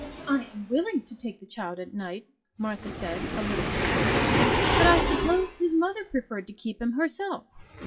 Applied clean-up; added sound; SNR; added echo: classical method WPE with log-MMSE.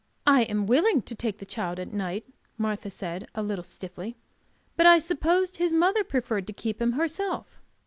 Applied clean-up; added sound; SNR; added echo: none; none; none; none.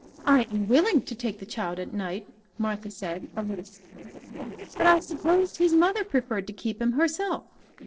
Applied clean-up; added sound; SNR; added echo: neural separator model SepFormer DNS4.